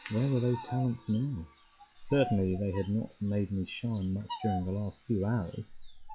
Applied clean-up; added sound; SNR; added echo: classical method log-MMSE.